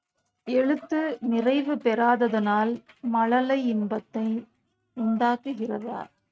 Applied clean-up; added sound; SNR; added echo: neural mask model RNNoise.